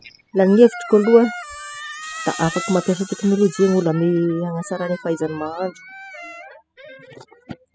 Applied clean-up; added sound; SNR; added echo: classical method spectral subtraction.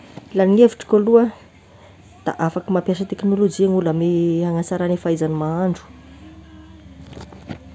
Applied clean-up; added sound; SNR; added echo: none; none; none; none.